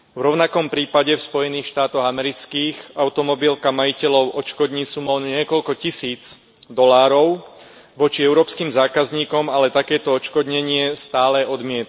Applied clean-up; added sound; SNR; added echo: none; none; none; none.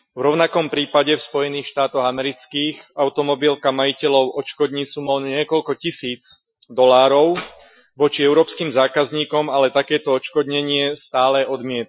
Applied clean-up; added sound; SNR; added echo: classical method Wiener filter.